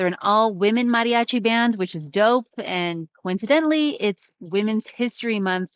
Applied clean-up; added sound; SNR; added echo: neural mask model Resemble Enhance denoiser.